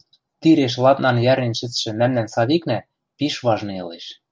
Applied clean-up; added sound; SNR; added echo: none; none; none; none.